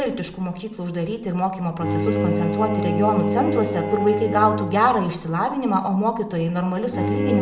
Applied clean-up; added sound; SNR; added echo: none; Bowed string instrument; 4 dB; reverberation time 0.7 s.